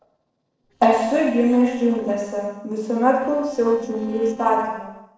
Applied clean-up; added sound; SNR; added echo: neural separator model SepFormer DNS4.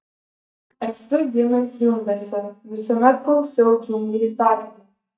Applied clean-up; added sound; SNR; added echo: neural mask model DeepFilterNet 3.